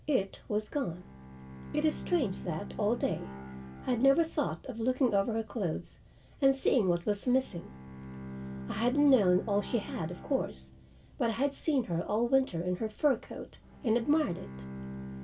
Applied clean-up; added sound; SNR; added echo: none; Bowed string instrument; 14 dB; reverberation time 0.2 s.